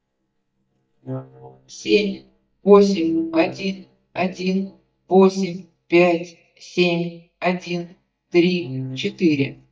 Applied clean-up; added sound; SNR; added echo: neural mask model DeepFilterNet 3.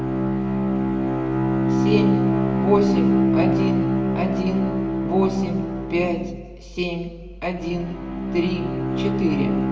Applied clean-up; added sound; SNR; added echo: none; Bowed string instrument; -4 dB; reverberation time 1.1 s.